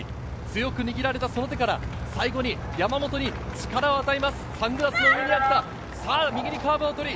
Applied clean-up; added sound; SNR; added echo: none; none; none; none.